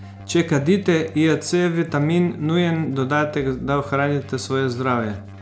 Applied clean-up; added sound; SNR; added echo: none; Keyboard (musical); 18 dB; none.